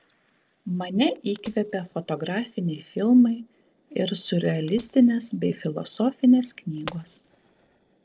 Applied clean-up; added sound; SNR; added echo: neural separator model SepFormer DNS4.